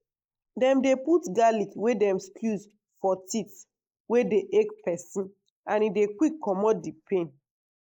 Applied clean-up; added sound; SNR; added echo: neural mask model Resemble Enhance denoiser.